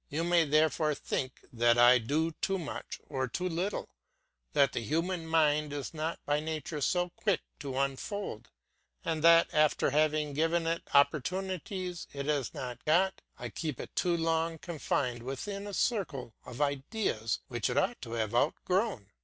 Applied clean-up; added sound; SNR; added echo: none; none; none; none.